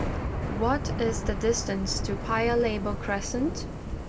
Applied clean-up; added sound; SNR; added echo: none; Thunder / Rain; 2 dB; none.